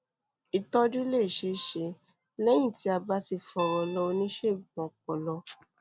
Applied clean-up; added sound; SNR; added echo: none; Guitar; 15 dB; none.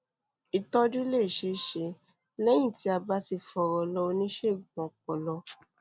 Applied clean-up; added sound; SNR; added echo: none; none; none; none.